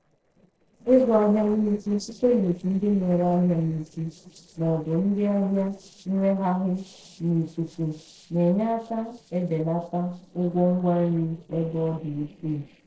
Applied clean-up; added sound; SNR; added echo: neural separator model SepFormer DNS4.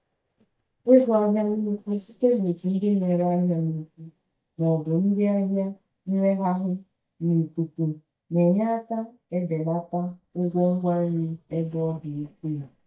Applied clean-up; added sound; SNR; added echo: neural mask model DeepFilterNet 3.